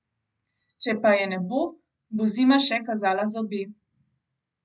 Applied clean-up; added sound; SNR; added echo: none; none; none; none.